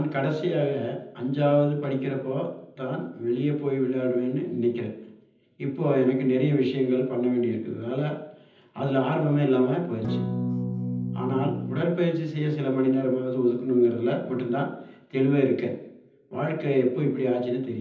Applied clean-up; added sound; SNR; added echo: none; Electric guitar / Strum; 3 dB; reverberation time 0.8 s.